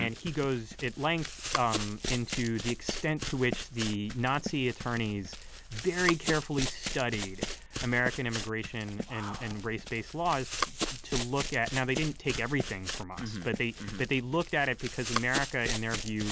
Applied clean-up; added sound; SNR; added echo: none; Run; 5 dB; none.